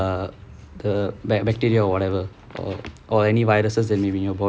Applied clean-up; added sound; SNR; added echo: none; none; none; none.